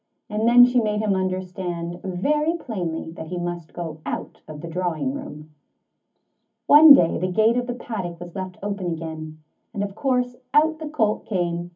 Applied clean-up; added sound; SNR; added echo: none; none; none; reverberation time 0.3 s.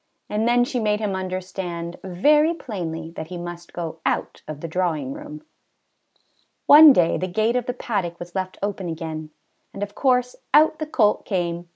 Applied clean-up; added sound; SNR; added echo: none; none; none; none.